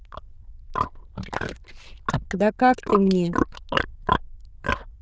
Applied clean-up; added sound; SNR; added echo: neural diffusion model UNIVERSE++.